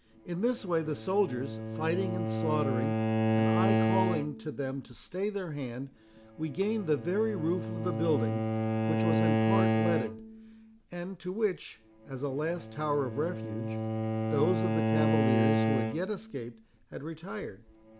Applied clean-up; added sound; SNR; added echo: none; Bowed string instrument; -2 dB; none.